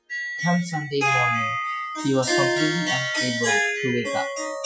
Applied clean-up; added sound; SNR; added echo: classical method Wiener filter.